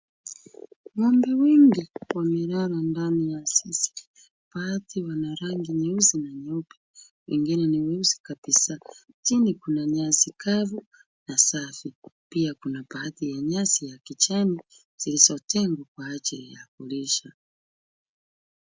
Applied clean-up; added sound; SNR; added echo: none; none; none; none.